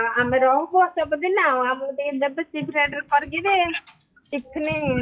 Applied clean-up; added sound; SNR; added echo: classical method log-MMSE.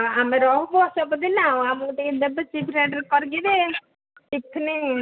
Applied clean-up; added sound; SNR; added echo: none; none; none; none.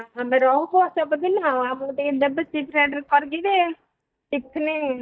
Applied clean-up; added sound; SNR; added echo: neural mask model DeepFilterNet 3.